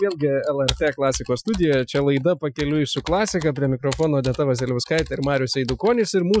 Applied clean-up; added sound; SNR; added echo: classical method Wiener filter.